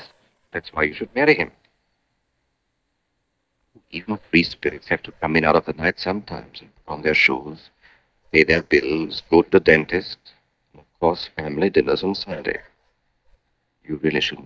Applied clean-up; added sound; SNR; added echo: neural mask model DeepFilterNet 3.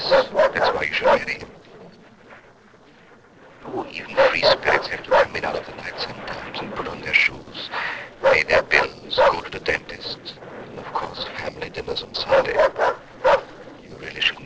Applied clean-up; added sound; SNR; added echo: neural separator model SepFormer DNS4.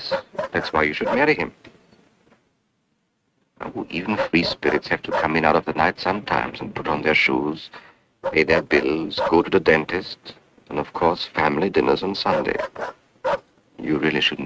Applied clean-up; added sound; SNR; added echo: neural mask model RNNoise.